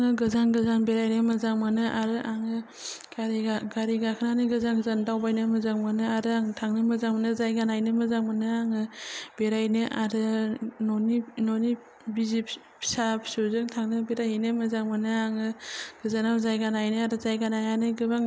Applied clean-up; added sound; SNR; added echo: none; none; none; none.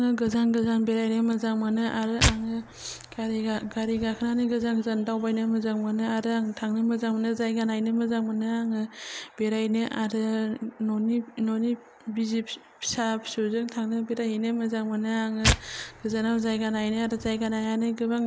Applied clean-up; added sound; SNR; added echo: none; Tearing; 5 dB; none.